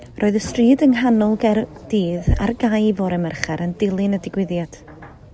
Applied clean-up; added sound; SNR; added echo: none; none; none; none.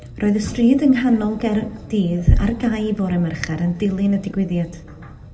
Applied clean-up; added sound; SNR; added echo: none; none; none; reverberation time 0.7 s.